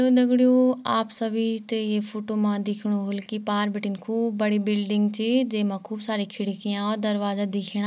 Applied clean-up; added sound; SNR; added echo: none; none; none; none.